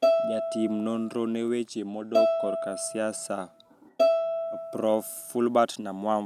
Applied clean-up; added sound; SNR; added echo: none; Bowed string instrument; -1 dB; none.